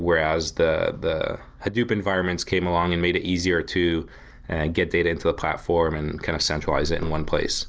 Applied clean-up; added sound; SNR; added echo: none; none; none; none.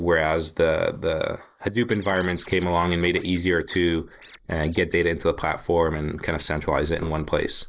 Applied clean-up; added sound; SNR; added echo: neural mask model Resemble Enhance denoiser.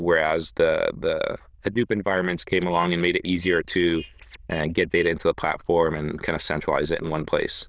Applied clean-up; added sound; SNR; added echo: neural diffusion model UNIVERSE++.